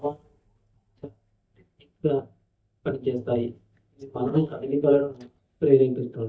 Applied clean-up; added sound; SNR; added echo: neural mask model DeepFilterNet 3.